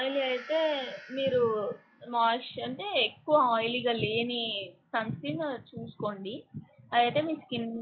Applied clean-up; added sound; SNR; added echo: classical method log-MMSE.